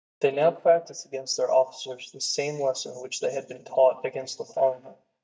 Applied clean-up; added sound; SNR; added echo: neural mask model DeepFilterNet 3.